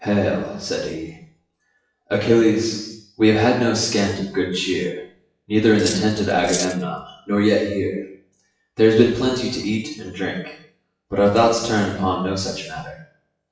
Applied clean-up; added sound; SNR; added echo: classical method WPE with log-MMSE.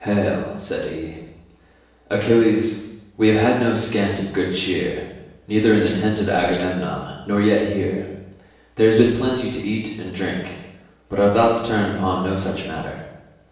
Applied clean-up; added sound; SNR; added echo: none; Cutlery, silverware; 11 dB; reverberation time 0.9 s.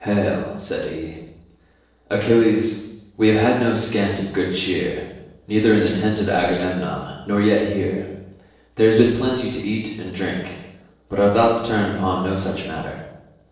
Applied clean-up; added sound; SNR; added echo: neural separator model SepFormer DNS4.